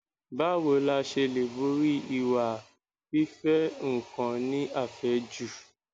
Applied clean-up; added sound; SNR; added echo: none; none; none; none.